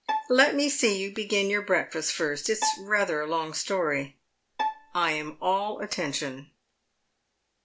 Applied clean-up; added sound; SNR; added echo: none; Bowed string instrument; 9 dB; none.